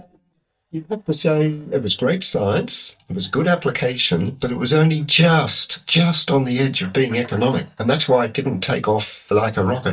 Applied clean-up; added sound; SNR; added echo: neural mask model DeepFilterNet 3.